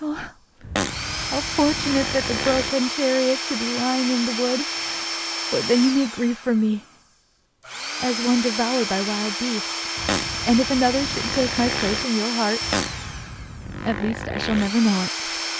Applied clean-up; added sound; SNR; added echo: none; Fart + Tools / Domestic sounds, home sounds; 4 dB; none.